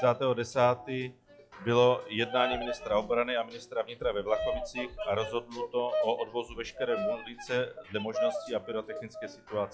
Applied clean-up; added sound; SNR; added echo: classical method log-MMSE.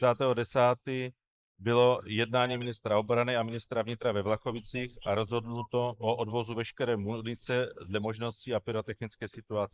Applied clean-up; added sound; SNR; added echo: neural mask model Resemble Enhance denoiser.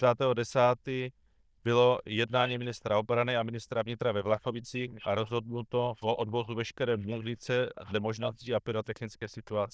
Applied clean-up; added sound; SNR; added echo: neural diffusion model UNIVERSE++.